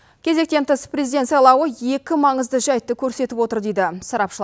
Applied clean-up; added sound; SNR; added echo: none; none; none; none.